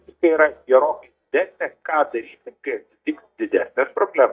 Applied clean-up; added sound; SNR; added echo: neural mask model DeepFilterNet 3.